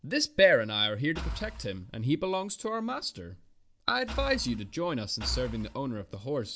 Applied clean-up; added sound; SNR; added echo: none; Engine / Car; 9 dB; none.